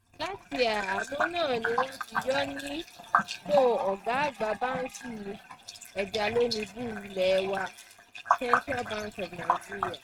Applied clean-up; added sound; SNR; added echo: neural mask model RNNoise.